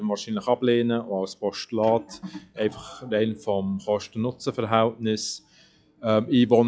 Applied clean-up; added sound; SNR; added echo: classical method log-MMSE.